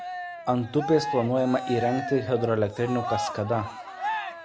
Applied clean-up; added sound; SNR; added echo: none; Cheering; 7 dB; none.